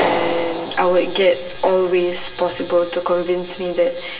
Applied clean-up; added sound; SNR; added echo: none; Clapping; 10 dB; reverberation time 2.9 s.